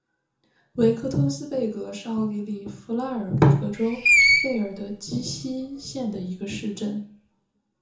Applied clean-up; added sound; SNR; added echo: none; Screech; -1 dB; reverberation time 0.6 s.